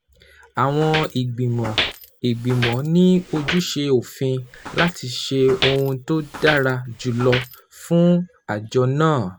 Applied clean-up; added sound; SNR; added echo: none; Walk, footsteps; 9 dB; none.